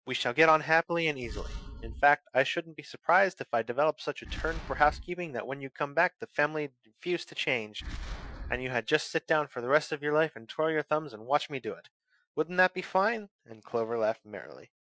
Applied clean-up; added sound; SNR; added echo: classical method Wiener filter.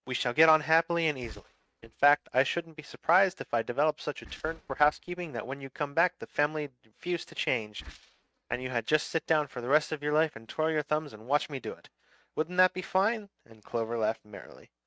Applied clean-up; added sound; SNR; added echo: neural mask model RNNoise.